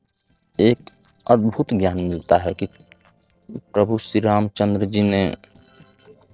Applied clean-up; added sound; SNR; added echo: neural separator model SepFormer DNS4.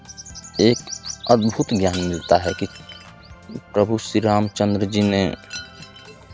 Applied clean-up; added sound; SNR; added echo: none; Shatter + Organ; 19 dB; none.